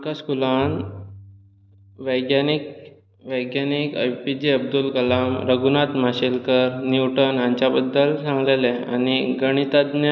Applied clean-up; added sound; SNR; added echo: none; Bowed string instrument; 18 dB; none.